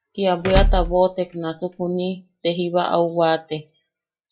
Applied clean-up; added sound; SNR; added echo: classical method log-MMSE.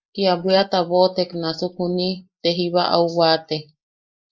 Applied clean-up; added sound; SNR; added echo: neural mask model Resemble Enhance denoiser.